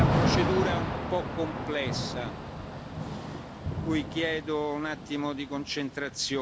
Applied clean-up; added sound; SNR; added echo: none; Thunder / Rain; -1 dB; none.